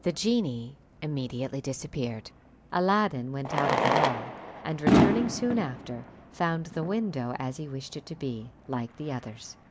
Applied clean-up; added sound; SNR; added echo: none; Fireworks; 1 dB; none.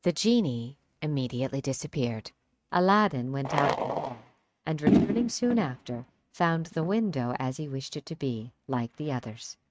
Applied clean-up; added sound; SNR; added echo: neural mask model RNNoise.